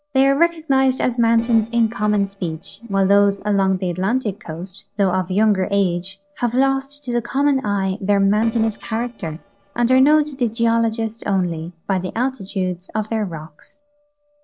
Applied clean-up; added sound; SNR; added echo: neural separator model SepFormer DNS4.